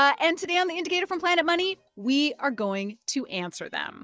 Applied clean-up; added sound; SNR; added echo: neural mask model DeepFilterNet 3.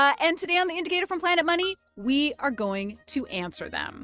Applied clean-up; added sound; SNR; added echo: neural mask model RNNoise.